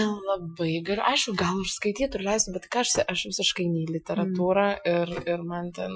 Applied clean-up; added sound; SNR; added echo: classical method Wiener filter.